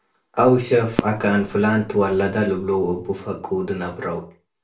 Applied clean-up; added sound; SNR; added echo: none; Fireworks; 12 dB; reverberation time 0.3 s.